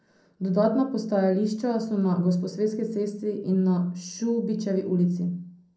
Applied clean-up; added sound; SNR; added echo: none; none; none; reverberation time 0.6 s.